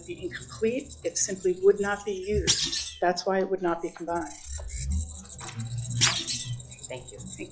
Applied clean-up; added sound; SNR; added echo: classical method log-MMSE.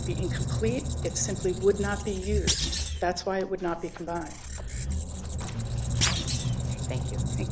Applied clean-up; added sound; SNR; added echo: none; Squeak + Thump, thud; -2 dB; none.